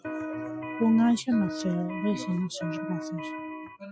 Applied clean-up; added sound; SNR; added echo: classical method log-MMSE.